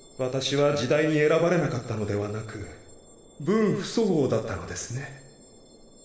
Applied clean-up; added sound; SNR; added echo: none; none; none; none.